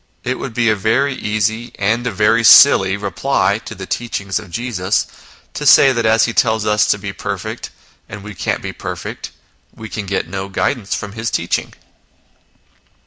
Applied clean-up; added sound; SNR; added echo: none; none; none; none.